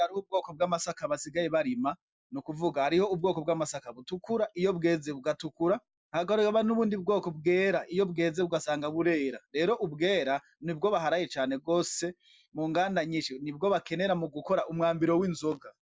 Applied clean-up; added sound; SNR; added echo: none; none; none; none.